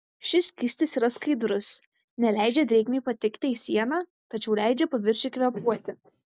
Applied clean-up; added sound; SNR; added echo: none; none; none; none.